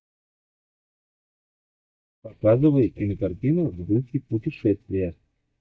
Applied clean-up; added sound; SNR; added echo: neural mask model DeepFilterNet 3.